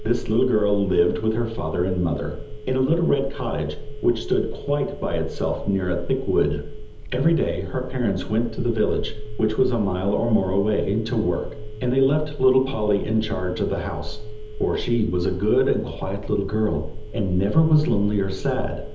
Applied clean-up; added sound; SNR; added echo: none; Telephone; 7 dB; reverberation time 1.2 s.